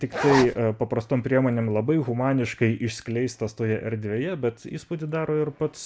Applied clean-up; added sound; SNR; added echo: none; Zipper (clothing); 3 dB; none.